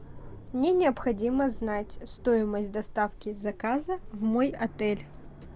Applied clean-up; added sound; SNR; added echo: none; Aircraft; 14 dB; none.